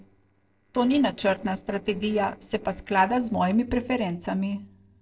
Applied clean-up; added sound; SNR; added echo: neural separator model SepFormer DNS4.